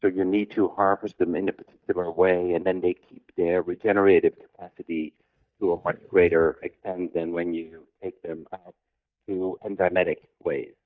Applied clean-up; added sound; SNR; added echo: neural mask model DeepFilterNet 3.